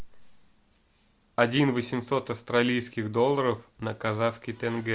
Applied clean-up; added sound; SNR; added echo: none; none; none; none.